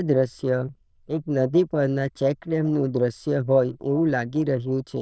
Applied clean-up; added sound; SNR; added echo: neural diffusion model UNIVERSE++.